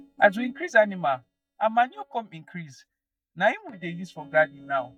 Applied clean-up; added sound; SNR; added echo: neural mask model DeepFilterNet 3.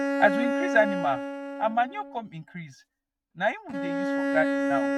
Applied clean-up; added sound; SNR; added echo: neural mask model RNNoise.